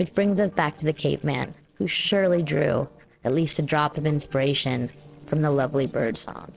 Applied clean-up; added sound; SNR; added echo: neural separator model SepFormer DNS4.